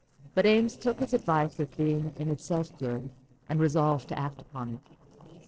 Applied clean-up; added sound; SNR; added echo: neural separator model SepFormer DNS4.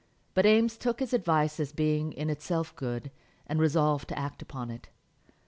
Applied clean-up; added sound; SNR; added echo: none; none; none; none.